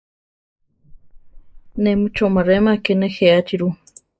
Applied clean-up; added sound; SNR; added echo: neural mask model Resemble Enhance denoiser.